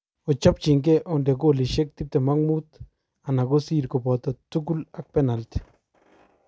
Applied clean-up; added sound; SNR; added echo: none; none; none; none.